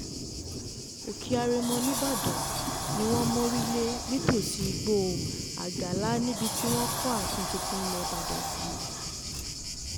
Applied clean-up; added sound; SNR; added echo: none; Thunder + Sliding door; 1 dB; none.